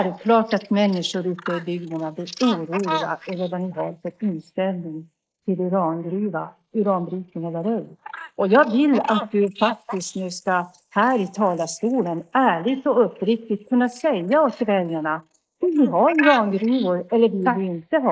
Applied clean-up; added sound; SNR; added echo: neural mask model Resemble Enhance denoiser.